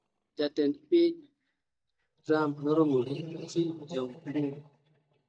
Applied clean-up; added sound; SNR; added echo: neural mask model DeepFilterNet 3.